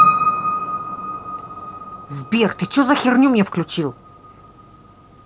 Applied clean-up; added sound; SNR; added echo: none; Piano; 3 dB; none.